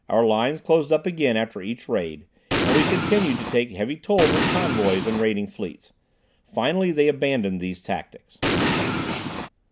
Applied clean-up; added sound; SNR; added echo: none; Explosion; -1 dB; none.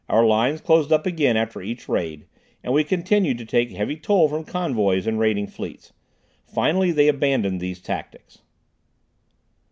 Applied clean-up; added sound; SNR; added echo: none; none; none; none.